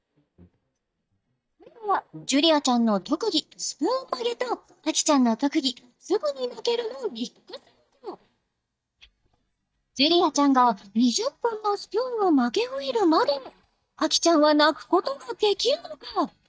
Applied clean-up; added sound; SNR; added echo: neural mask model DeepFilterNet 3.